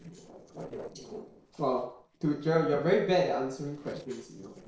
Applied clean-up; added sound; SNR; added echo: neural separator model SepFormer DNS4.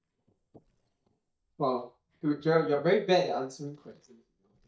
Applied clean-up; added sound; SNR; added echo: neural mask model DeepFilterNet 3.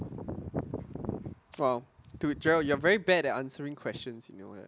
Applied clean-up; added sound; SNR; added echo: none; none; none; none.